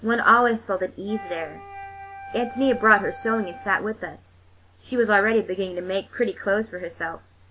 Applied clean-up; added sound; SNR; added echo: none; Wind instrument, woodwind instrument; 16 dB; none.